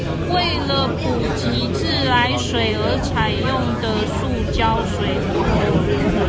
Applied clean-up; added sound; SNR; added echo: none; none; none; none.